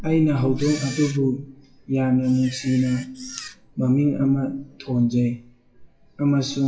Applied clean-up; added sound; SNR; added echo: classical method WPE with log-MMSE.